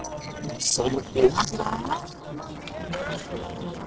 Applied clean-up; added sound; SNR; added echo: neural separator model SepFormer DNS4.